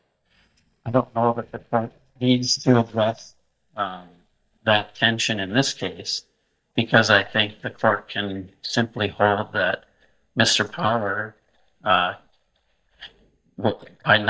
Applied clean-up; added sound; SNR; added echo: neural mask model DeepFilterNet 3.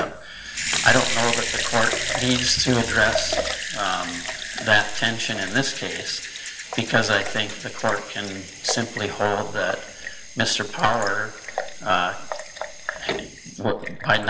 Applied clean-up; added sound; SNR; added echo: none; Sink (filling or washing) / Water tap, faucet / Liquid; 6 dB; reverberation time 1.9 s.